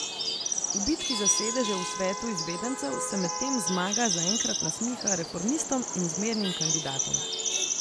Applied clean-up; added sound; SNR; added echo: none; Bird vocalization, bird call, bird song + Chatter / Traffic noise, roadway noise / Vehicle horn, car horn, honking / Engine; -1 dB; none.